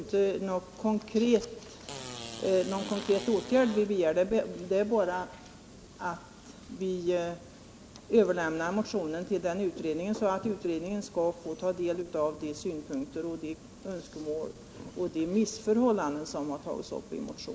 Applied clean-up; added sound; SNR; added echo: none; Fart; 12 dB; none.